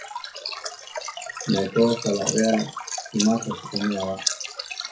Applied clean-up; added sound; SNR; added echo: classical method WPE with log-MMSE.